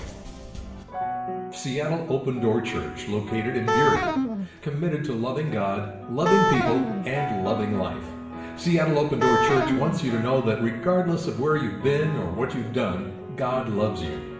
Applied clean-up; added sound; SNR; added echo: none; Wind instrument, woodwind instrument; 0 dB; reverberation time 0.9 s.